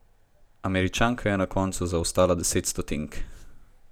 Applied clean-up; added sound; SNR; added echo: none; none; none; none.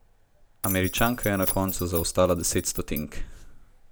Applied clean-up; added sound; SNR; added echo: none; Keys jangling; 7 dB; none.